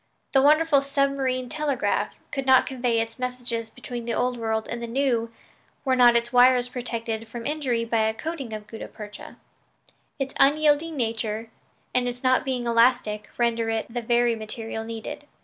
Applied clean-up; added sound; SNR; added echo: none; none; none; none.